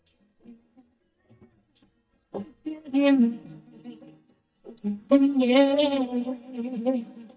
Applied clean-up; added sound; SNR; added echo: neural mask model DeepFilterNet 3.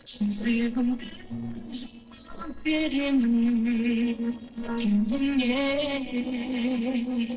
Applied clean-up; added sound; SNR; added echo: neural separator model SepFormer DNS4.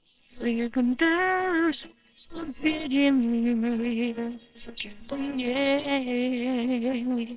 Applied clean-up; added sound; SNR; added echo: neural separator model SepFormer WHAMR!.